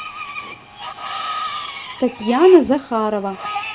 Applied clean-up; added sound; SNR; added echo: none; Screech; 10 dB; none.